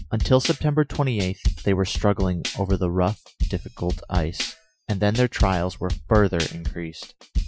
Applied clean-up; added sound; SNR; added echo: classical method Wiener filter.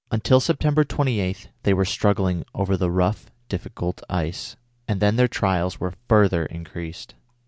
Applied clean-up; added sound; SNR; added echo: none; none; none; none.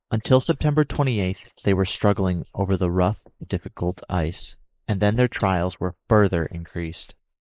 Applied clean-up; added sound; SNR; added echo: neural mask model Resemble Enhance denoiser.